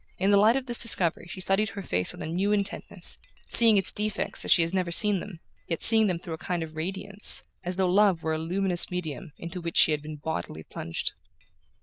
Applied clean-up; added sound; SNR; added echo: neural diffusion model UNIVERSE++.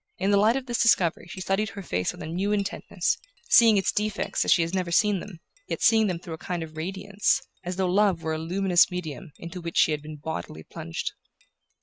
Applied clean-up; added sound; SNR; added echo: neural mask model RNNoise.